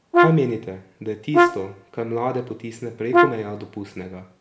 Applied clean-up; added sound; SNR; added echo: none; Brass instrument; -4 dB; none.